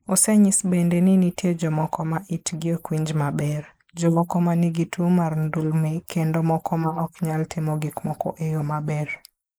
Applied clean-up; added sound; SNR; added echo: neural mask model Resemble Enhance denoiser.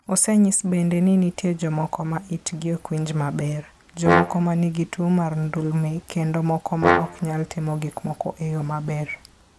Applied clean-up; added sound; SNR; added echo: none; Brass instrument; 1 dB; none.